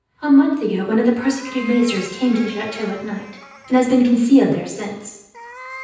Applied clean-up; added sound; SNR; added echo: none; Meow; 20 dB; reverberation time 0.9 s.